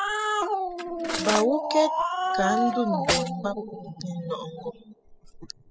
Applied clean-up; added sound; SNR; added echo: classical method spectral subtraction.